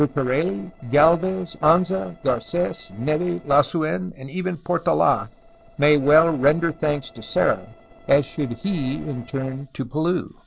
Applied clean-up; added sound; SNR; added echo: neural separator model SepFormer DNS4.